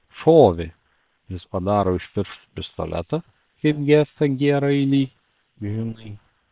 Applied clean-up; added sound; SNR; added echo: neural separator model SepFormer WHAM!.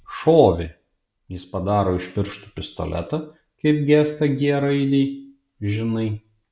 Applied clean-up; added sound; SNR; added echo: none; none; none; none.